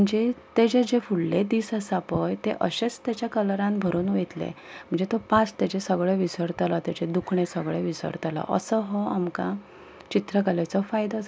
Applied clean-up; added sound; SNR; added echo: none; none; none; none.